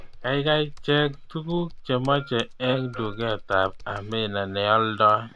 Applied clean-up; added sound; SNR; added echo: none; Computer keyboard; 17 dB; none.